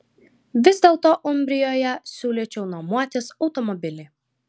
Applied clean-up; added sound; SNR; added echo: none; none; none; none.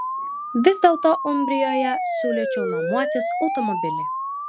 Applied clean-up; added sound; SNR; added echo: none; Siren; 3 dB; none.